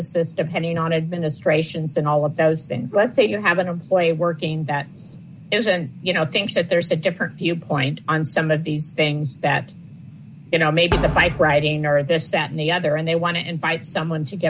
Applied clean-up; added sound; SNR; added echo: none; Thump, thud; 8 dB; none.